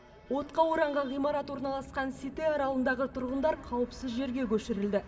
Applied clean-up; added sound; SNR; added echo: none; none; none; reverberation time 1.9 s.